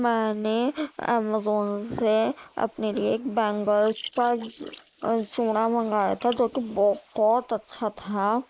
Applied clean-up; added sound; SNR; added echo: neural mask model Resemble Enhance denoiser.